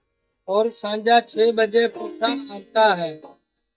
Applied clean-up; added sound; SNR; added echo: neural mask model DeepFilterNet 3.